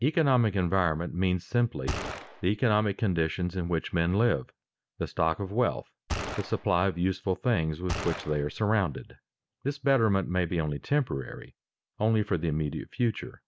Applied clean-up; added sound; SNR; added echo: none; Gunshot, gunfire; 7 dB; none.